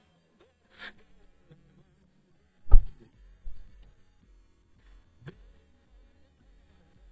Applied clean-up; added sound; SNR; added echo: neural mask model DeepFilterNet 3.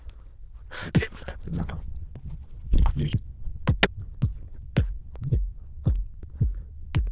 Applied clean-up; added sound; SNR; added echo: neural diffusion model UNIVERSE++.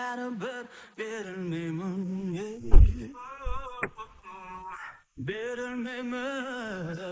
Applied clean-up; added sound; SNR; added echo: neural mask model Resemble Enhance denoiser.